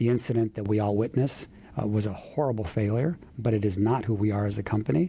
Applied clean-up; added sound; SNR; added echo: none; none; none; none.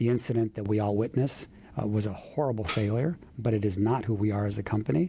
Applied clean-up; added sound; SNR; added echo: none; Tambourine; -3 dB; none.